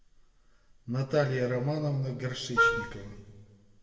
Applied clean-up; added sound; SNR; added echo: none; Wind instrument, woodwind instrument; -3 dB; reverberation time 1.5 s.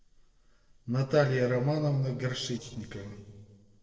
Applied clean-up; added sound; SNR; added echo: neural separator model SepFormer DNS4.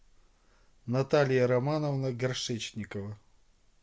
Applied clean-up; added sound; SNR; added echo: none; none; none; none.